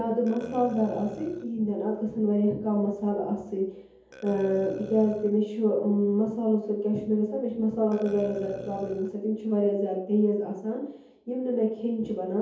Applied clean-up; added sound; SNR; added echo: none; Burping, eructation; 18 dB; reverberation time 0.7 s.